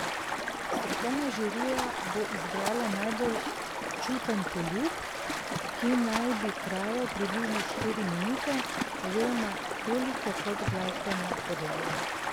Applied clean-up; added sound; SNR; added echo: none; Stream; 0 dB; none.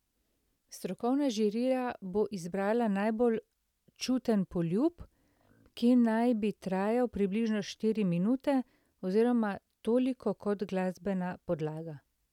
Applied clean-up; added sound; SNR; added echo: none; none; none; none.